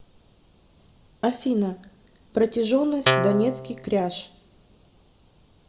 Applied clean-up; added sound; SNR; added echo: none; Guitar; -2 dB; reverberation time 0.7 s.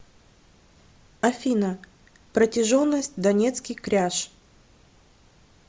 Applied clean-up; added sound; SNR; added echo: none; none; none; none.